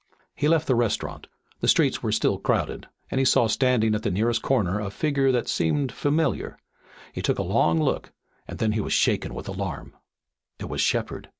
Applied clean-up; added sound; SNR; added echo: none; none; none; none.